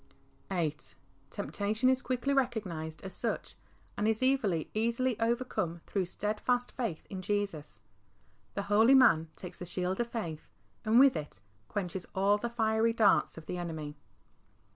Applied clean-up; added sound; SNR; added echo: none; none; none; none.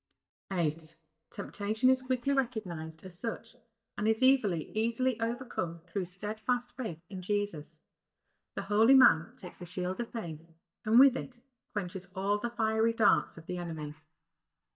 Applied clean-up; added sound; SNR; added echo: neural mask model DeepFilterNet 3.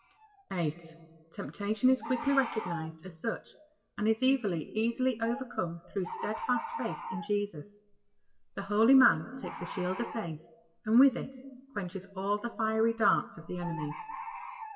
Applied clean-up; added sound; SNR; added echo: classical method WPE with log-MMSE.